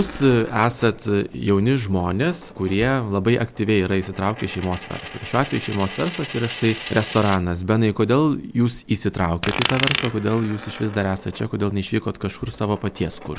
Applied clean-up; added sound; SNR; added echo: none; Coin (dropping); 13 dB; none.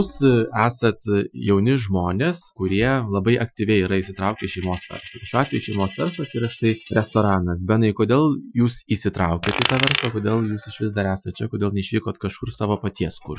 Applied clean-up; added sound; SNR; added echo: classical method Wiener filter.